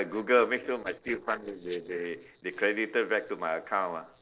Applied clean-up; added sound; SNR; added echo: neural separator model SepFormer DNS4.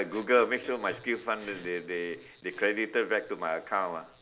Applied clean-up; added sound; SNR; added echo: none; none; none; none.